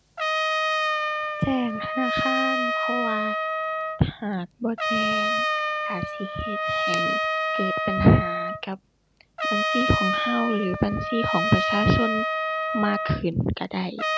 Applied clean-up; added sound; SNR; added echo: none; Trumpet; -1 dB; none.